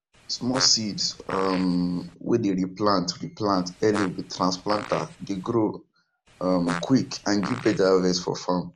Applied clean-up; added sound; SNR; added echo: none; Fart; 13 dB; none.